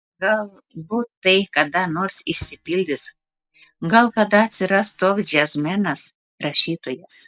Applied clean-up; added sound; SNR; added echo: neural mask model DeepFilterNet 3.